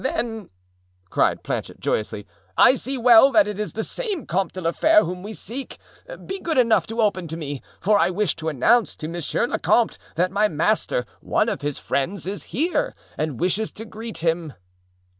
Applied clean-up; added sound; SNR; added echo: none; none; none; none.